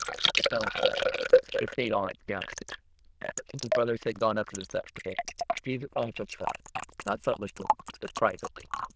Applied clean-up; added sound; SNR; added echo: neural diffusion model UNIVERSE++.